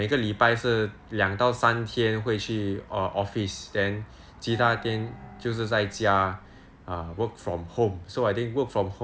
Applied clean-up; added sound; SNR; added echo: none; Gong; 19 dB; none.